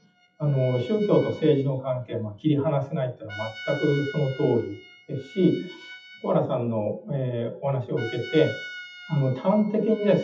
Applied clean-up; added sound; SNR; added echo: classical method WPE with log-MMSE.